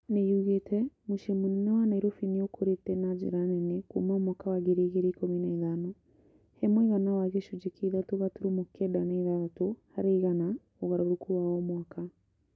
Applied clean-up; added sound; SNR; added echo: none; none; none; none.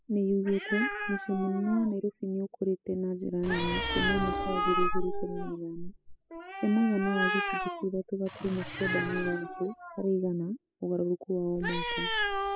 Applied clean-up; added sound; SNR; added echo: classical method spectral subtraction.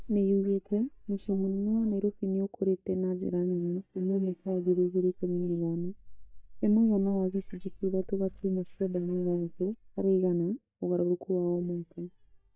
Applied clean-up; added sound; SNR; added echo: neural mask model DeepFilterNet 3.